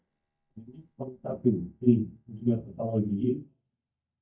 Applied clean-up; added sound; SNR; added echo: neural mask model DeepFilterNet 3.